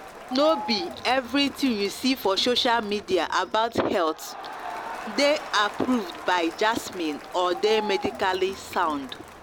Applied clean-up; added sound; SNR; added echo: none; Crowd; 13 dB; none.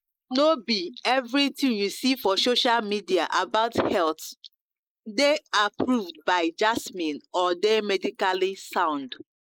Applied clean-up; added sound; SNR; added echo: neural mask model Resemble Enhance denoiser.